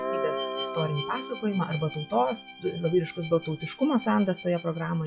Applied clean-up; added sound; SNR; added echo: classical method log-MMSE.